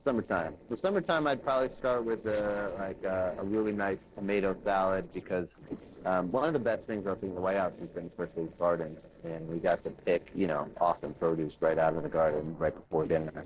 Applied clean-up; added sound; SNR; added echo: neural separator model SepFormer DNS4.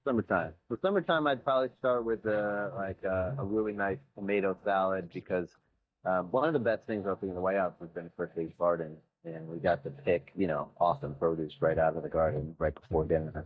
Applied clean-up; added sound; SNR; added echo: neural mask model DeepFilterNet 3.